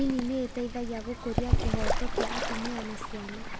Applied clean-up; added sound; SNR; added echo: none; Bird / Fowl; -3 dB; none.